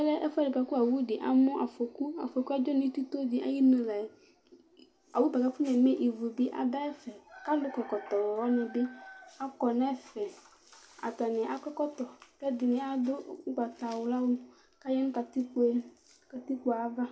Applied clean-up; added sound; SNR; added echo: none; none; none; none.